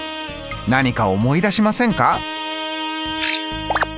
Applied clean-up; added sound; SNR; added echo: none; none; none; none.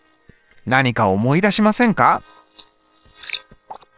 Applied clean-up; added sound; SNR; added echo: neural separator model SepFormer WHAM!.